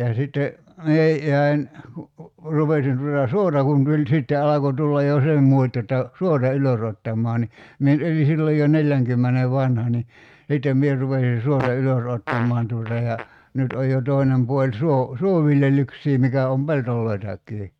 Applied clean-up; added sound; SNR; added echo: neural mask model RNNoise.